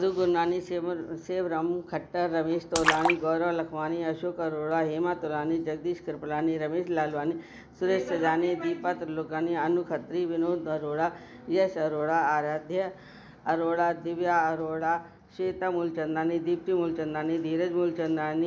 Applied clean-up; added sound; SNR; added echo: none; Splash, splatter; 4 dB; none.